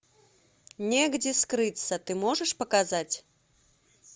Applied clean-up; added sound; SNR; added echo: none; none; none; none.